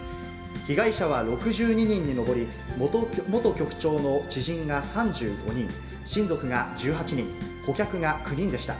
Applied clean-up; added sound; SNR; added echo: none; none; none; reverberation time 2.8 s.